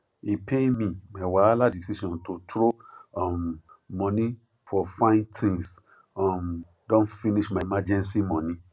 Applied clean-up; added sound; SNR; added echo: none; none; none; none.